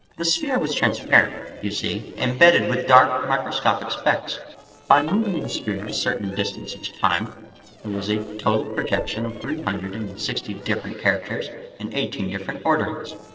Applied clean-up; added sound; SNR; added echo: neural separator model SepFormer DNS4.